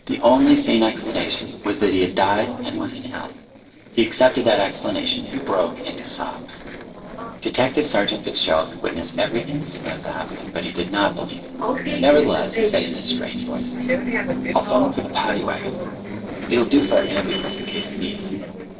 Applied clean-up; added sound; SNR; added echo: neural separator model SepFormer DNS4.